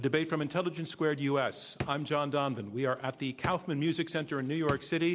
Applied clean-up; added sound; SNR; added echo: none; Drawer open or close; 13 dB; none.